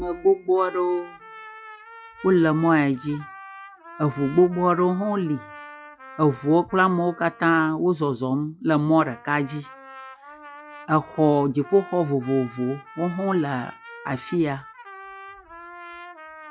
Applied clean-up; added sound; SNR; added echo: classical method log-MMSE.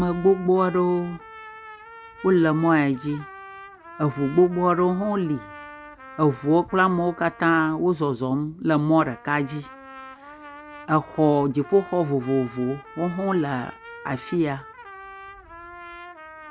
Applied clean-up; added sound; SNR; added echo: none; Trumpet; 19 dB; none.